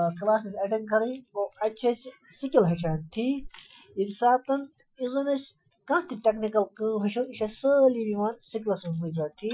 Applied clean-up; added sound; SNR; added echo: classical method Wiener filter.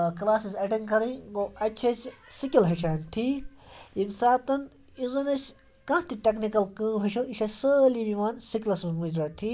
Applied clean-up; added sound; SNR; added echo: none; none; none; none.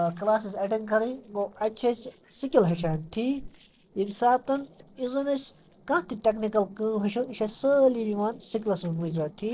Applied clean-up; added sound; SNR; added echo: neural separator model SepFormer DNS4.